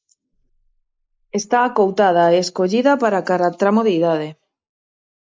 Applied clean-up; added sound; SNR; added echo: neural mask model Resemble Enhance denoiser.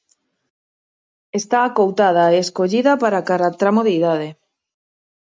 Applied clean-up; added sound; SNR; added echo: none; none; none; none.